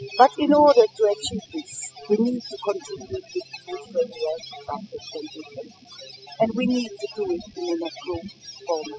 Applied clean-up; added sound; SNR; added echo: classical method spectral subtraction.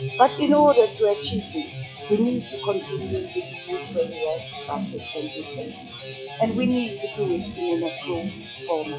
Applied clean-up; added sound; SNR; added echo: classical method log-MMSE.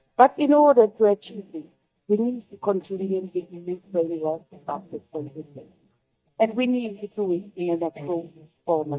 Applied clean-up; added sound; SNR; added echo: neural mask model DeepFilterNet 3.